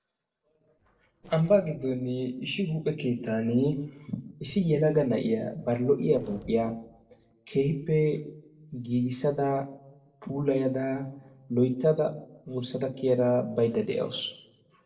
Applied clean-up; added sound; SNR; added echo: neural separator model SepFormer DNS4.